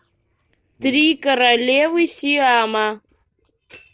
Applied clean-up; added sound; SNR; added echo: neural separator model SepFormer DNS4.